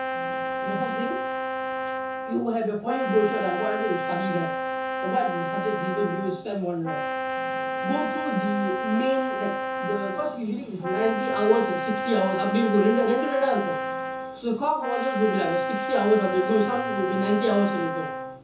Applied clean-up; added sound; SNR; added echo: none; Brass instrument; 3 dB; reverberation time 0.6 s.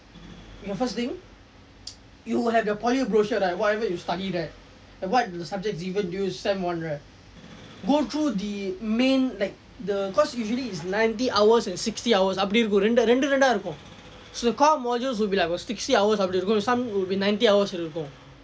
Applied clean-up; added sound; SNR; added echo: none; none; none; none.